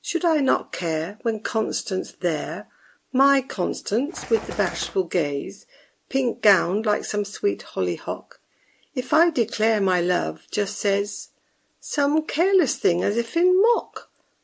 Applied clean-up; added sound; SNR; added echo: none; Bird; 12 dB; none.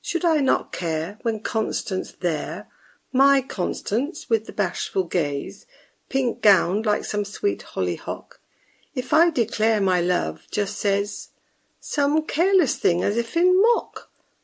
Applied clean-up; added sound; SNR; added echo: none; none; none; none.